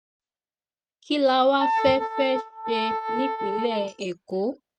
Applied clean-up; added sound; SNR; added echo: neural mask model RNNoise.